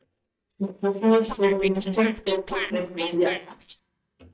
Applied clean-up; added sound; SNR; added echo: neural mask model DeepFilterNet 3.